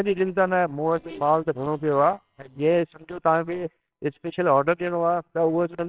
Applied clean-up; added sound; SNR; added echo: neural separator model SepFormer WHAMR!.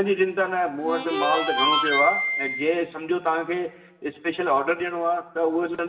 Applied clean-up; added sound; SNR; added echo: none; Harmonica; 1 dB; reverberation time 0.8 s.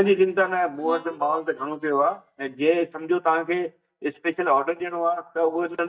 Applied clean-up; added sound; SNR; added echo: neural mask model DeepFilterNet 3.